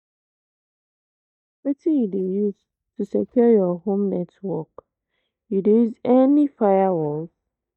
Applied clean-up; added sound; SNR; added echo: neural mask model DeepFilterNet 3.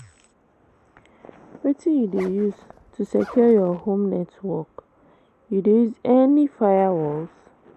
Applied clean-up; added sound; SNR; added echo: none; Zipper (clothing); 20 dB; none.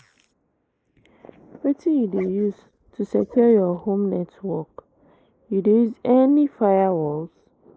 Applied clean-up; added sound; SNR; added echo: neural mask model Resemble Enhance denoiser.